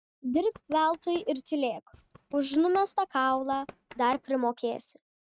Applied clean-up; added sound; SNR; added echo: neural mask model RNNoise.